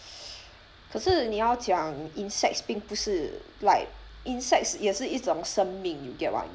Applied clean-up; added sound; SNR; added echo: none; none; none; none.